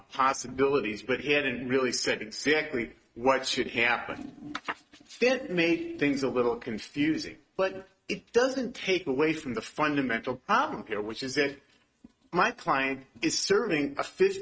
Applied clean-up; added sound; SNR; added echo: neural mask model RNNoise.